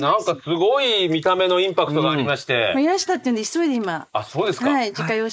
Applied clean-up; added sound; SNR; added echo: neural mask model Resemble Enhance denoiser.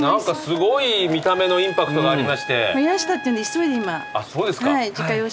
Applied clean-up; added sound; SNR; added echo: none; Trumpet; 13 dB; none.